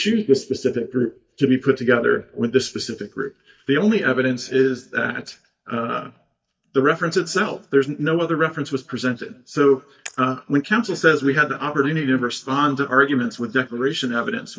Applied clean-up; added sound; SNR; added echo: neural mask model DeepFilterNet 3.